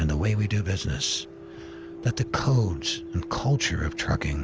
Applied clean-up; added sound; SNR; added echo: none; none; none; none.